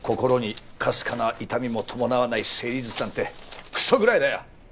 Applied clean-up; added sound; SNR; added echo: none; none; none; none.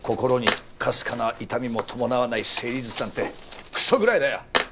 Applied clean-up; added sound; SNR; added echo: none; Tools; 8 dB; none.